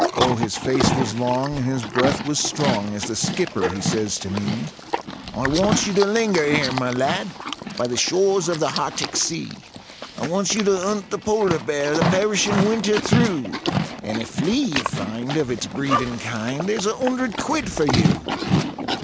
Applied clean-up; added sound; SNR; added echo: none; Livestock, farm animals, working animals; 3 dB; none.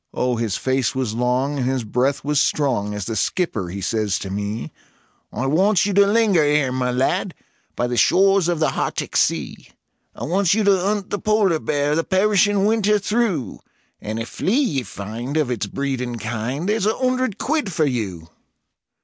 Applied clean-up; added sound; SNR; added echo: none; none; none; none.